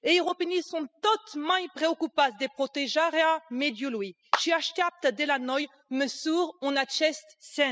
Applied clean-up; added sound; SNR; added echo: classical method spectral subtraction.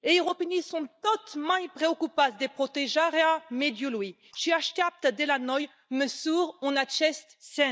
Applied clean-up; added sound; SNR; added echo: neural mask model DeepFilterNet 3.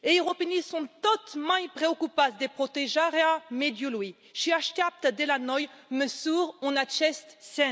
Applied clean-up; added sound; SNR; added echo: none; none; none; none.